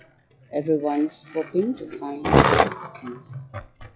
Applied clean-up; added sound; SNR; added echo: classical method WPE with log-MMSE.